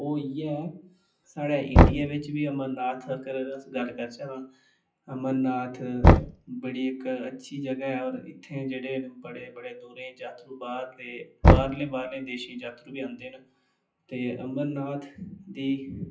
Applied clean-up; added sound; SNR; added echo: classical method WPE with log-MMSE.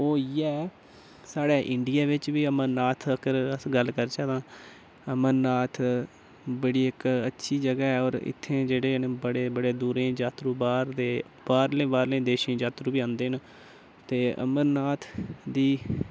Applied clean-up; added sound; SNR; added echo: none; none; none; none.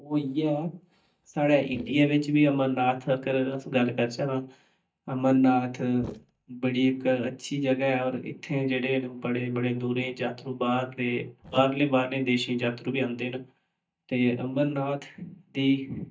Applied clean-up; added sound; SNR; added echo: neural mask model DeepFilterNet 3.